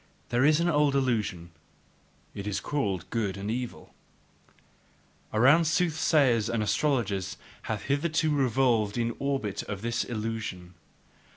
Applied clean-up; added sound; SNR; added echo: none; none; none; none.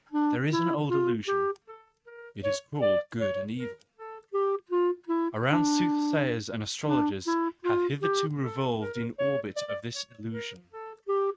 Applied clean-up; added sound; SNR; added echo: neural mask model RNNoise.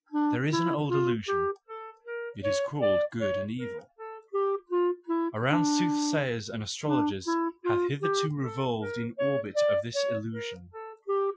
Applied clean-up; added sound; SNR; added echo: classical method Wiener filter.